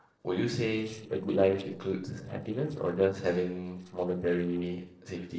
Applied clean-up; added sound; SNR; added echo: neural separator model SepFormer DNS4.